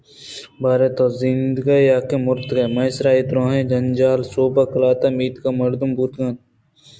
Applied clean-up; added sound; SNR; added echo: none; none; none; none.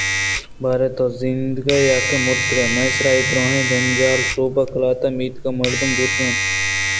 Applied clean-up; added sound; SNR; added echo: none; Domestic sounds, home sounds; 1 dB; none.